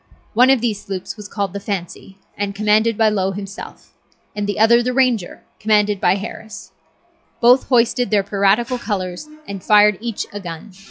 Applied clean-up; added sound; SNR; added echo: classical method log-MMSE.